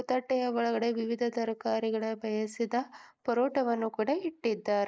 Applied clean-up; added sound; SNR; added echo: neural mask model Resemble Enhance denoiser.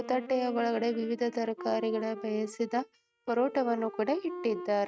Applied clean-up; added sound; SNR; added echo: neural mask model RNNoise.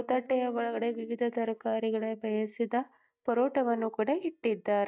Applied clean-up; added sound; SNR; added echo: neural mask model DeepFilterNet 3.